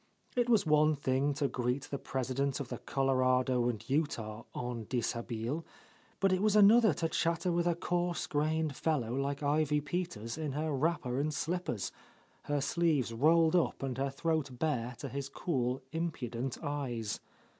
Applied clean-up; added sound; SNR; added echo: none; none; none; none.